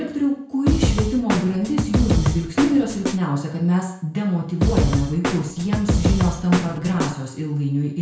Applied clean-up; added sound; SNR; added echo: none; Snare drum / Drum kit; 0 dB; reverberation time 0.5 s.